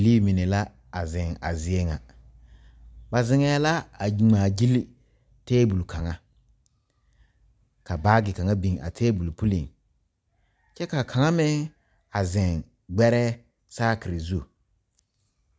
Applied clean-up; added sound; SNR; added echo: none; none; none; none.